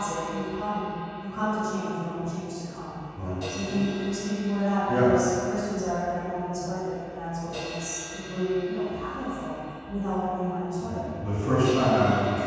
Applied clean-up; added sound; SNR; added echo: none; Crash cymbal; 16 dB; reverberation time 2.1 s.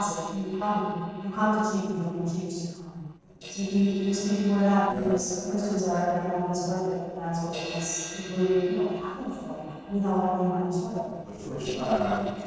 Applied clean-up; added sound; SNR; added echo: neural separator model SepFormer DNS4.